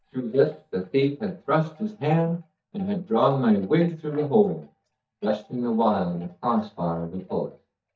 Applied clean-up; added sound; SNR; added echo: neural mask model DeepFilterNet 3.